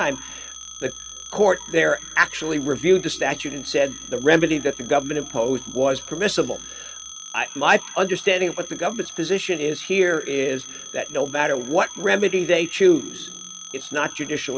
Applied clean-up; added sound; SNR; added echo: none; Telephone; 15 dB; none.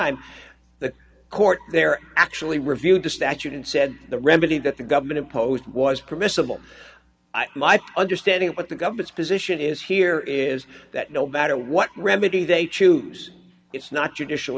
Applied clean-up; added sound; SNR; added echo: none; none; none; none.